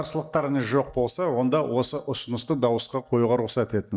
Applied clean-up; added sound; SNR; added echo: neural mask model DeepFilterNet 3.